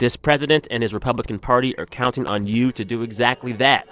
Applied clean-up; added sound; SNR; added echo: neural separator model SepFormer DNS4.